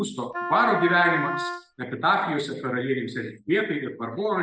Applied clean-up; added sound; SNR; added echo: none; Wind instrument, woodwind instrument; 5 dB; none.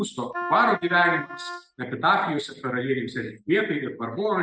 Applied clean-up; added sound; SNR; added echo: neural mask model RNNoise.